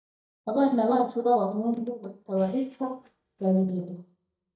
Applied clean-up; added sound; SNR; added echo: neural mask model DeepFilterNet 3.